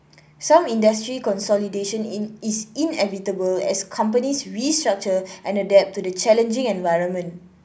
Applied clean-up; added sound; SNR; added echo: none; none; none; none.